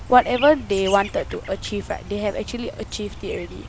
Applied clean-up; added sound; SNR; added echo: none; Chirp, tweet; 13 dB; none.